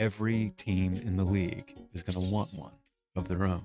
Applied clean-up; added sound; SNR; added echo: neural mask model RNNoise.